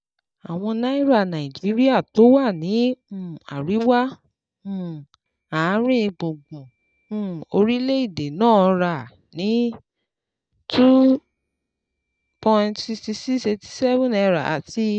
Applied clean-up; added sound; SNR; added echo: neural mask model DeepFilterNet 3.